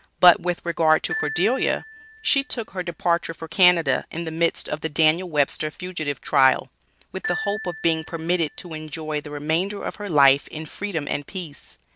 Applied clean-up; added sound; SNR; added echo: none; Glockenspiel; 13 dB; none.